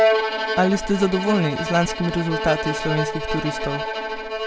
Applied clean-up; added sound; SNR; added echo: none; Bowed string instrument; 1 dB; none.